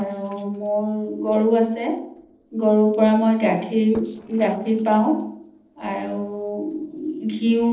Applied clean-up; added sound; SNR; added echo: neural separator model SepFormer DNS4.